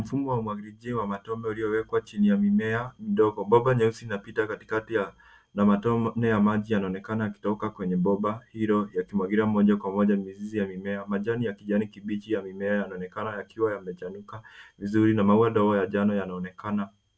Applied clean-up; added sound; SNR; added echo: none; none; none; none.